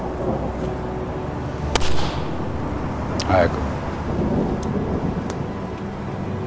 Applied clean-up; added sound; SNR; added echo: none; Gunshot, gunfire + Thunder / Rain; 0 dB; none.